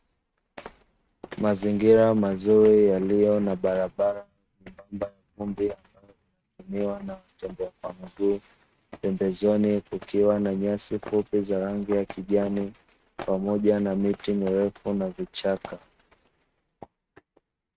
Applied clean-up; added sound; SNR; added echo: neural mask model RNNoise.